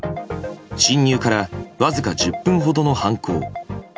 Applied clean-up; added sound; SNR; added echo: none; none; none; none.